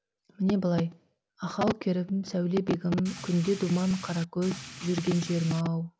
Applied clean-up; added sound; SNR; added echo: none; Rain; 14 dB; none.